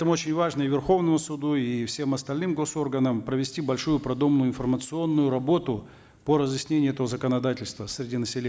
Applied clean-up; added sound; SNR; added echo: none; none; none; none.